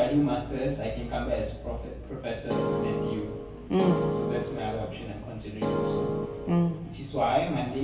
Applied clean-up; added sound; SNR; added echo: none; Keyboard (musical); 1 dB; reverberation time 1.6 s.